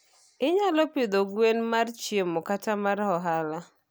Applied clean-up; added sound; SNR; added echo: none; none; none; none.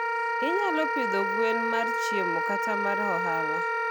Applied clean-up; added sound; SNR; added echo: none; Wind instrument, woodwind instrument; -4 dB; none.